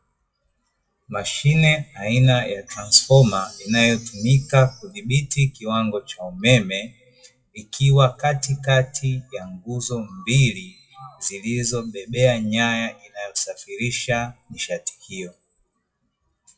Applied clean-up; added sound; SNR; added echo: classical method WPE with log-MMSE.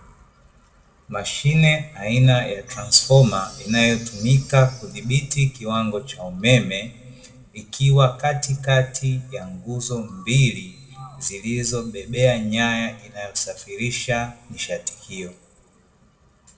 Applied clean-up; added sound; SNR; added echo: none; Chime; 19 dB; reverberation time 0.8 s.